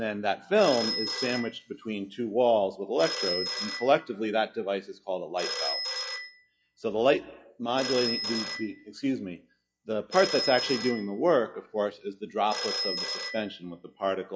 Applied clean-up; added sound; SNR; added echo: classical method log-MMSE.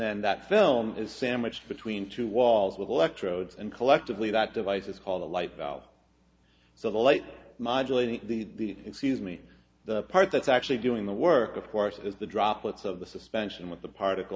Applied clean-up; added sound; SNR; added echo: none; none; none; none.